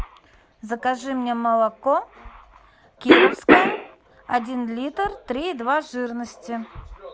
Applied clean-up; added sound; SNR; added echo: none; Cough; -1 dB; none.